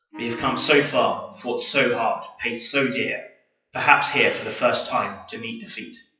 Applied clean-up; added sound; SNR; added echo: classical method WPE with log-MMSE.